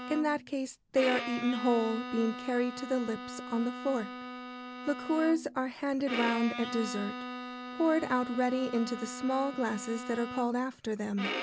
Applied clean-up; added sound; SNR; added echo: none; Bowed string instrument; 8 dB; none.